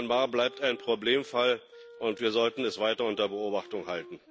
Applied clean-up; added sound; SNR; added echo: none; Wind instrument, woodwind instrument; 20 dB; none.